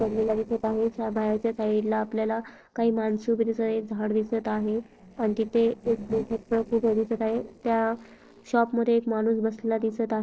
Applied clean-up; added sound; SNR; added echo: neural separator model SepFormer DNS4.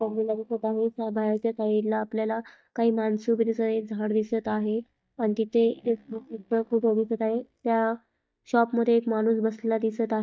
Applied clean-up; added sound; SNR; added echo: neural mask model DeepFilterNet 3.